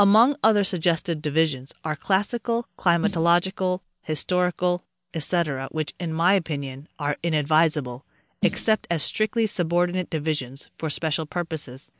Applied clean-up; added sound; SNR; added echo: none; Snare drum; 10 dB; none.